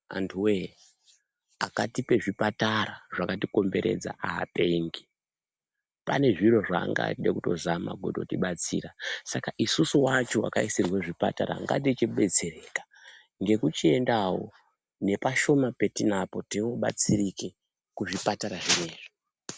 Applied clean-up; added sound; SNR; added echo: none; none; none; none.